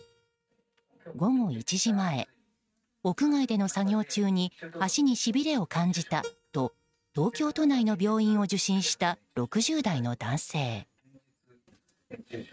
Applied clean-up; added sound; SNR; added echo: neural mask model RNNoise.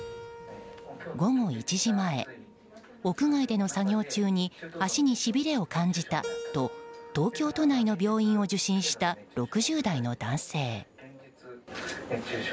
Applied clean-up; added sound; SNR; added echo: none; Keyboard (musical); 19 dB; none.